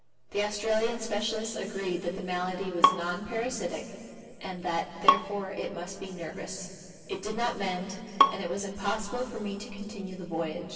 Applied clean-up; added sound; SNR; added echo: none; Bowed string instrument; -1 dB; reverberation time 2.5 s.